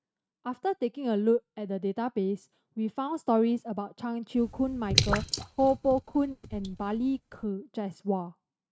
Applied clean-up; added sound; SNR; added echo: neural mask model RNNoise.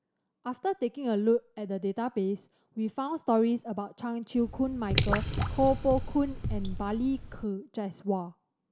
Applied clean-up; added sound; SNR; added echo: none; Drip / Water; 1 dB; none.